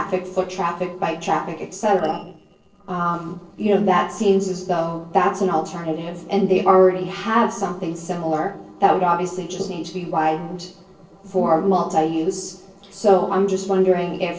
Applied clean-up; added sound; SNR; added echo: neural separator model SepFormer DNS4.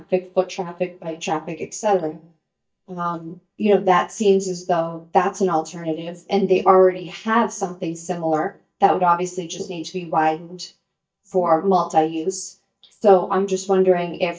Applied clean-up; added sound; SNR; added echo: neural mask model DeepFilterNet 3.